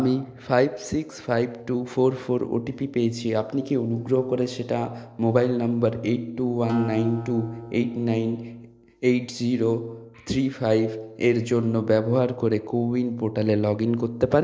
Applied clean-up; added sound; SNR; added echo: neural separator model SepFormer DNS4.